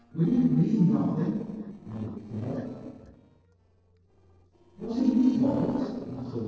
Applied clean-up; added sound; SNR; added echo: neural separator model SepFormer DNS4.